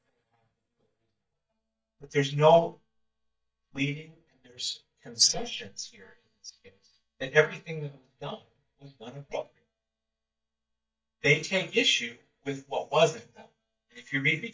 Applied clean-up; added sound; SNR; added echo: neural mask model DeepFilterNet 3.